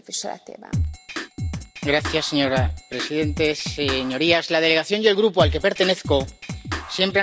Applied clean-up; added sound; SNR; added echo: none; Drum kit; 6 dB; none.